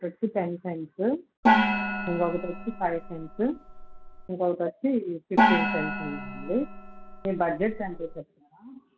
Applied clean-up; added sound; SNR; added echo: none; Gong; -3 dB; none.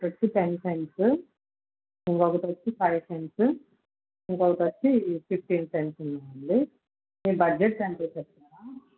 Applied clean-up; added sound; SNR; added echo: none; none; none; none.